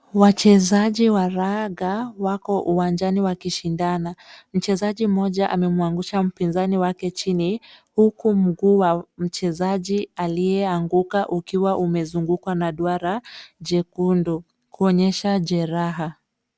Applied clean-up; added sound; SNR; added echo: none; none; none; none.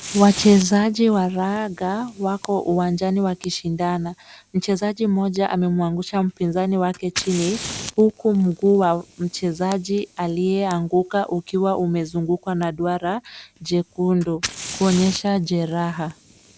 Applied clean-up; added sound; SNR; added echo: none; Fire; 17 dB; none.